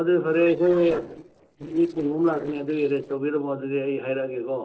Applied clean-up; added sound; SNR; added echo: neural separator model SepFormer DNS4.